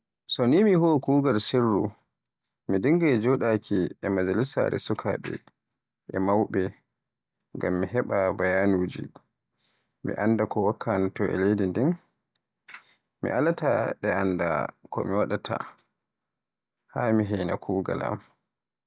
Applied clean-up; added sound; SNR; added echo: none; none; none; none.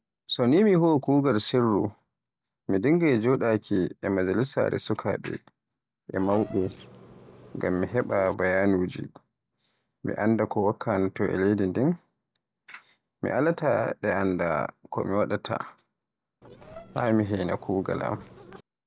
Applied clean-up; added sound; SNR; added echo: neural separator model SepFormer DNS4.